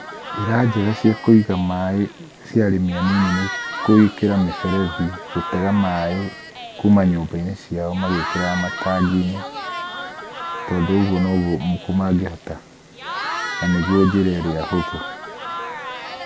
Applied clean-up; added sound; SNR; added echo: none; Crowd / Cheering; 10 dB; none.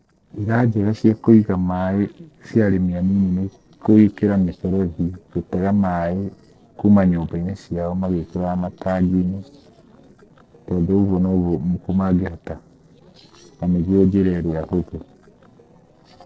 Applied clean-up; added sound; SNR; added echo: neural separator model SepFormer DNS4.